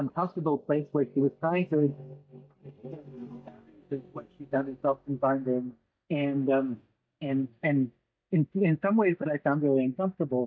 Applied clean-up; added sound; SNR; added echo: neural mask model DeepFilterNet 3.